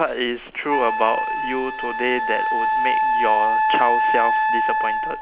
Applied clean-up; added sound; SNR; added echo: none; Wind instrument, woodwind instrument; -4 dB; none.